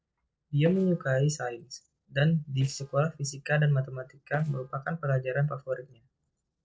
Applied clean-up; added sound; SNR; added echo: neural separator model SepFormer DNS4.